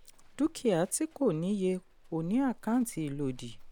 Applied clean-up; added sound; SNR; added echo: none; Livestock, farm animals, working animals; 19 dB; none.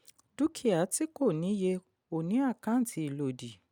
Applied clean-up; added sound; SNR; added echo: none; none; none; none.